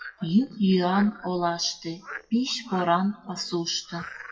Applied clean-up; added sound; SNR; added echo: classical method WPE with log-MMSE.